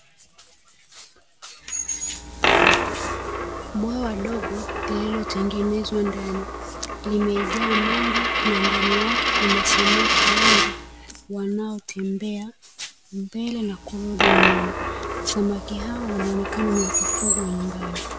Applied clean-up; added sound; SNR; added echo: none; Coin (dropping); -2 dB; none.